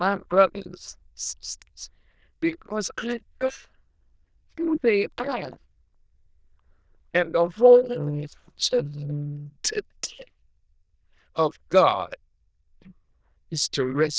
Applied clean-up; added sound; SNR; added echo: neural diffusion model UNIVERSE++.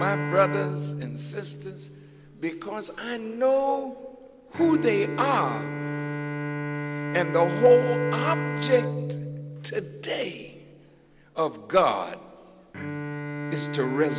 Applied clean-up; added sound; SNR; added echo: none; Bowed string instrument; 6 dB; none.